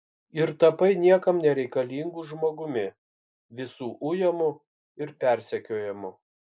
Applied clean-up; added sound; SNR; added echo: neural mask model Resemble Enhance denoiser.